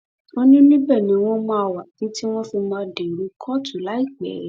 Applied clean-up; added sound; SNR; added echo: none; none; none; none.